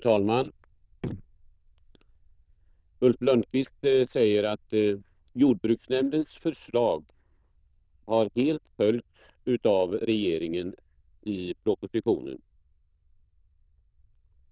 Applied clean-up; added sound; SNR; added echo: neural diffusion model UNIVERSE++.